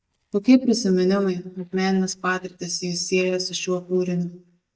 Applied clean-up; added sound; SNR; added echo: neural mask model DeepFilterNet 3.